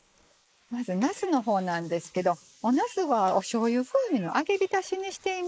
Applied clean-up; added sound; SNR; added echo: neural mask model Resemble Enhance denoiser.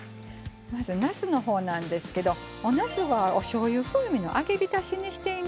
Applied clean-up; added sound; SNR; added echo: none; none; none; none.